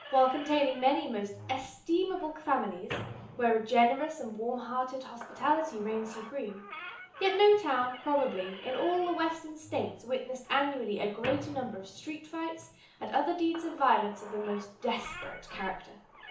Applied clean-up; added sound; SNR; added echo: none; Squeak / Slam; 16 dB; reverberation time 0.8 s.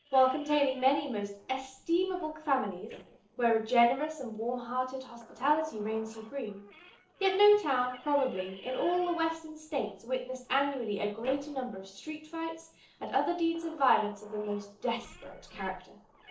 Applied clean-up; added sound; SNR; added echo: neural separator model SepFormer DNS4.